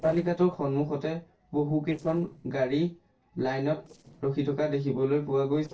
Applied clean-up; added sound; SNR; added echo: neural separator model SepFormer DNS4.